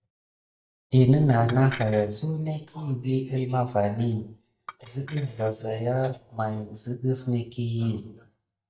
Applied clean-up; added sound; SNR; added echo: neural mask model DeepFilterNet 3.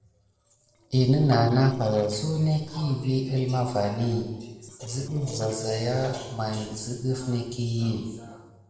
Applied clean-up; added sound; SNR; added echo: neural separator model SepFormer DNS4.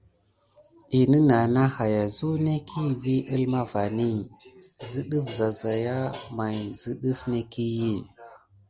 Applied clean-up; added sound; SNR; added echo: none; none; none; none.